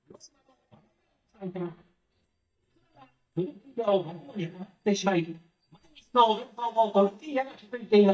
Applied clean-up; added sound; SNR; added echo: neural mask model DeepFilterNet 3.